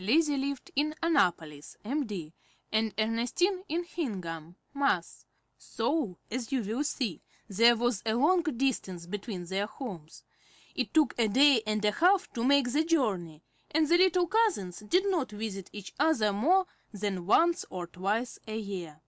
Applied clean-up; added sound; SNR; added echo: none; none; none; none.